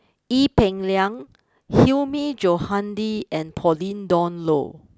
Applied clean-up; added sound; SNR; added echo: none; none; none; none.